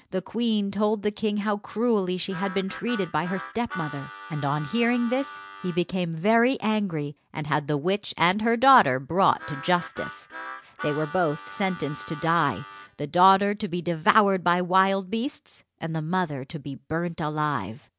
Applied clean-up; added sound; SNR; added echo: none; Harmonica; 14 dB; none.